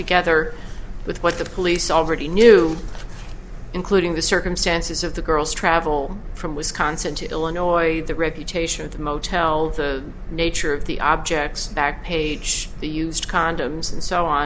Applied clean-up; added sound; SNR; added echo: none; none; none; none.